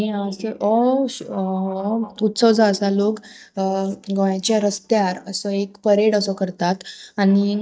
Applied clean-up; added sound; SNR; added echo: neural mask model DeepFilterNet 3.